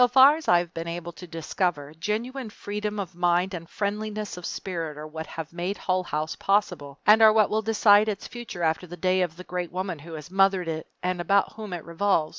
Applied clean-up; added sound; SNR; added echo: none; none; none; none.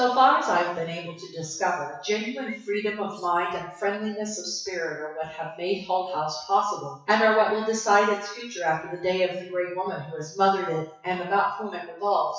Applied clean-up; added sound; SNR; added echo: classical method WPE with log-MMSE.